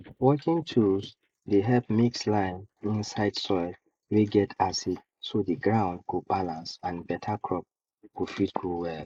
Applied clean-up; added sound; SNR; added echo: neural mask model Resemble Enhance denoiser.